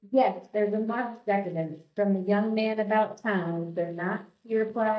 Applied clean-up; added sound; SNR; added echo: neural mask model DeepFilterNet 3.